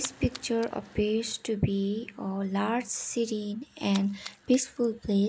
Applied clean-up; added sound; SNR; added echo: none; Splash, splatter; 18 dB; none.